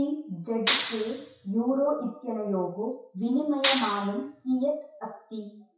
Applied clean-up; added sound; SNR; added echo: classical method WPE with log-MMSE.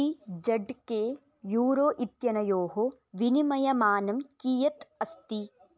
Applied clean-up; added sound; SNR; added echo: none; none; none; none.